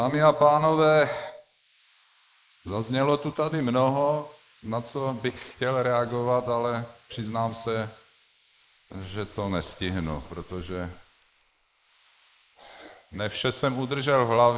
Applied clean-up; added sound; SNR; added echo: neural mask model Resemble Enhance denoiser.